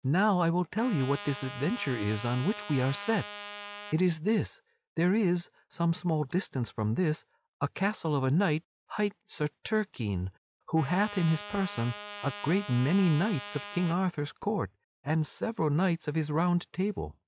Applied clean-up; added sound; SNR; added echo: none; Trumpet; 13 dB; none.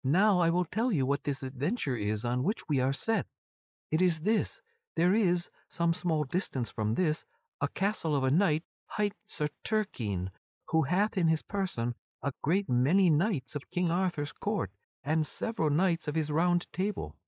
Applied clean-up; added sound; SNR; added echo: neural mask model Resemble Enhance denoiser.